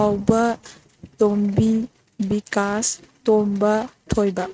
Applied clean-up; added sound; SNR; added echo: neural mask model RNNoise.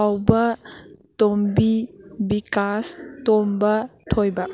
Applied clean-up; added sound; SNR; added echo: none; none; none; none.